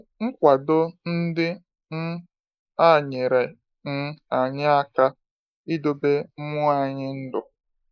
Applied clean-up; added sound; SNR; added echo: neural mask model Resemble Enhance denoiser.